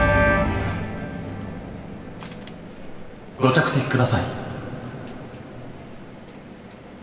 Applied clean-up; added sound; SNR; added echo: none; none; none; none.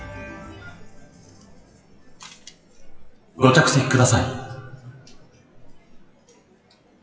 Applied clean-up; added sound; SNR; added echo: classical method log-MMSE.